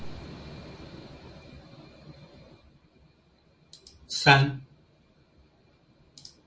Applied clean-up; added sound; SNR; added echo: none; none; none; none.